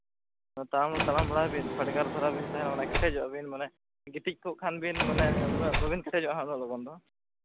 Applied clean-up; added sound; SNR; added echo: none; Sliding door; 2 dB; none.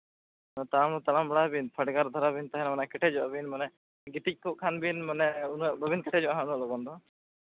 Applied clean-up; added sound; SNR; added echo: none; none; none; none.